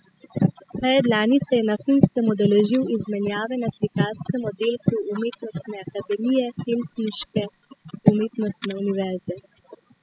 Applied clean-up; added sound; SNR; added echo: classical method spectral subtraction.